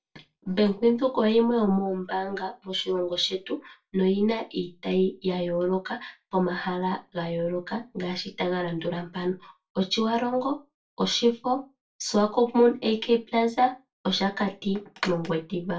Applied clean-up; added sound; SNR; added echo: none; none; none; reverberation time 0.2 s.